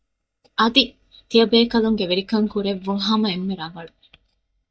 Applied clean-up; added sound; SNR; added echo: neural mask model DeepFilterNet 3.